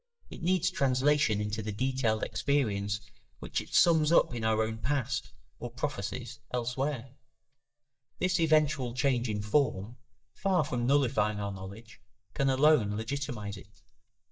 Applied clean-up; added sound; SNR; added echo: neural mask model DeepFilterNet 3.